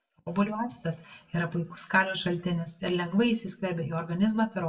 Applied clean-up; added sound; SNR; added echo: none; none; none; reverberation time 0.4 s.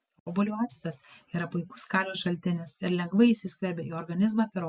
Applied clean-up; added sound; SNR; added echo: none; none; none; none.